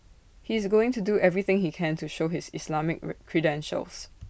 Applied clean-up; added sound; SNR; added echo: none; none; none; none.